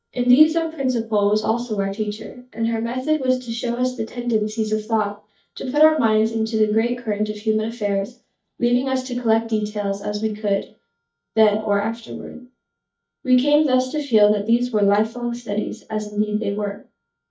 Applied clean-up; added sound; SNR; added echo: neural mask model DeepFilterNet 3.